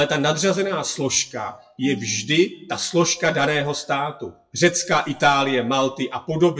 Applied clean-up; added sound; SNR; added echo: classical method WPE with log-MMSE.